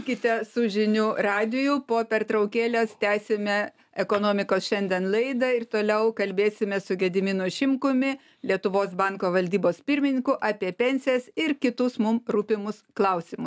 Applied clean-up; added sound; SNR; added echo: none; none; none; none.